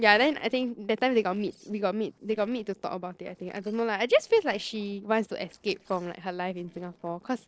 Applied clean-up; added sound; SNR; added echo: neural separator model SepFormer DNS4.